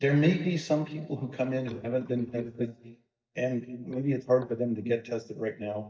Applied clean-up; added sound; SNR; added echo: neural mask model DeepFilterNet 3.